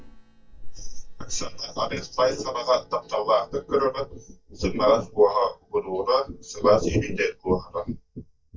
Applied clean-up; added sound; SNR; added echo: neural mask model DeepFilterNet 3.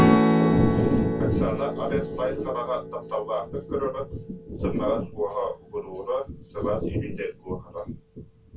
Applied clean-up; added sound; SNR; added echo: none; Strum; 0 dB; reverberation time 0.2 s.